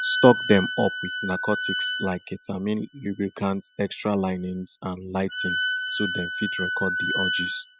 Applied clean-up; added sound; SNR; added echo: classical method spectral subtraction.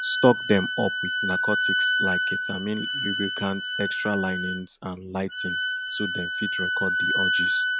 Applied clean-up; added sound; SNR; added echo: none; Wind instrument, woodwind instrument; -2 dB; none.